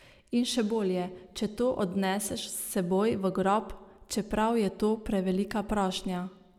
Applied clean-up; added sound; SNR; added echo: none; none; none; none.